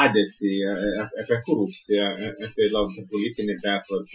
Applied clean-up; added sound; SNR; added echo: classical method Wiener filter.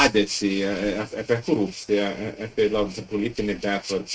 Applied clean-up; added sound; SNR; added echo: neural mask model RNNoise.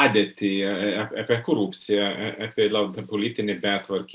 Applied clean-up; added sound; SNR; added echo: none; none; none; none.